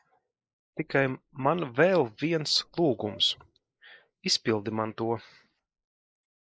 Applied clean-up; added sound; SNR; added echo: neural mask model Resemble Enhance denoiser.